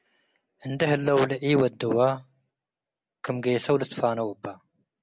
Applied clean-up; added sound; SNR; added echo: none; none; none; none.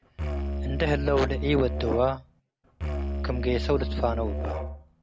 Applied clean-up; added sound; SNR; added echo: none; Musical instrument; 1 dB; none.